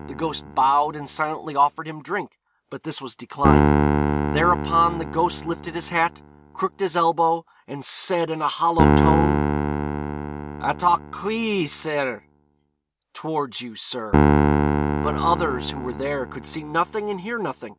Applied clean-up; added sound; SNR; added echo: none; Piano; 0 dB; none.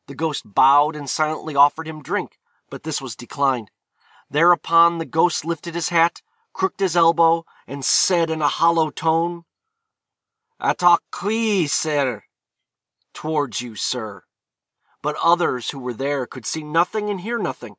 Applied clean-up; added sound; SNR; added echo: none; none; none; none.